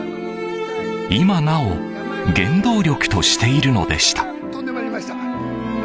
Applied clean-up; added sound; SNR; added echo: none; none; none; none.